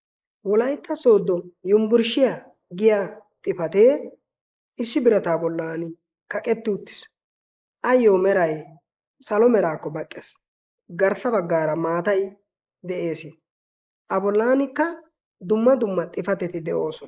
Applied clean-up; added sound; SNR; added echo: neural mask model Resemble Enhance denoiser.